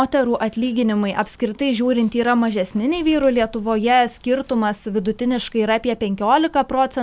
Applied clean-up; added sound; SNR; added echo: none; none; none; none.